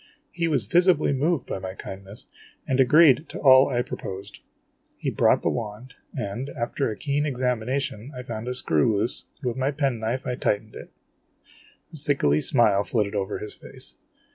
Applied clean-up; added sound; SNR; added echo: none; none; none; none.